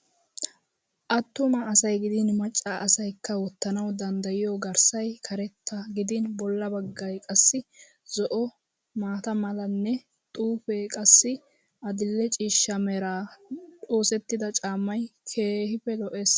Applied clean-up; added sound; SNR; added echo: none; none; none; none.